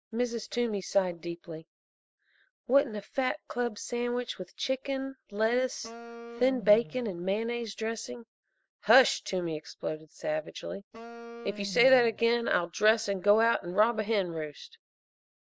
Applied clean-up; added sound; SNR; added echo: neural mask model DeepFilterNet 3.